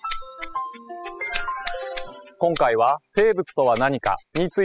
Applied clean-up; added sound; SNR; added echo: classical method spectral subtraction.